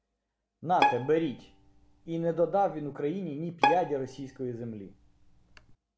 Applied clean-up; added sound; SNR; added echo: none; Bowed string instrument; 2 dB; none.